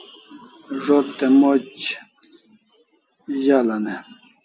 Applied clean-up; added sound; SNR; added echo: none; none; none; none.